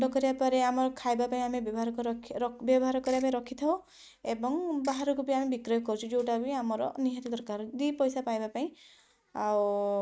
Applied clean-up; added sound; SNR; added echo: neural mask model RNNoise.